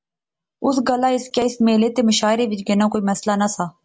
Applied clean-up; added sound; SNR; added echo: none; none; none; none.